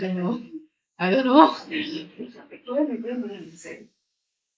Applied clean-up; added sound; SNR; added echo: neural mask model Resemble Enhance denoiser.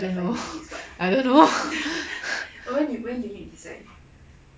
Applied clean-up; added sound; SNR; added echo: none; none; none; none.